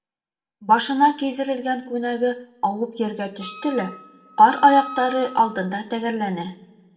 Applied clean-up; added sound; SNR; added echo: none; Wind instrument, woodwind instrument; 16 dB; reverberation time 0.8 s.